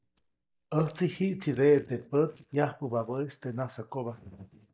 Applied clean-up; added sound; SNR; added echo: neural mask model DeepFilterNet 3.